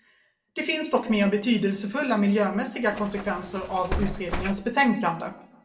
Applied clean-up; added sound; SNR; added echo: none; Bus; 7 dB; reverberation time 0.6 s.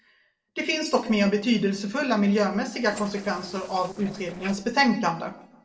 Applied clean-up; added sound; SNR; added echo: neural separator model SepFormer DNS4.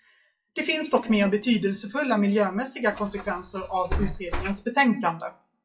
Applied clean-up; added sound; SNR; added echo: classical method WPE with log-MMSE.